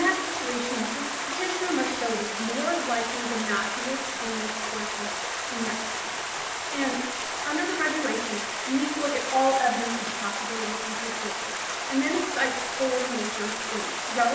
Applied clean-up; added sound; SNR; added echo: none; Stream; 1 dB; reverberation time 0.8 s.